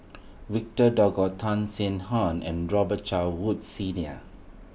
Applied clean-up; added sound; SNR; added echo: none; none; none; none.